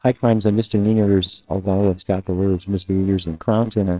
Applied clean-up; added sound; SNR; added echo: neural separator model SepFormer WHAMR!.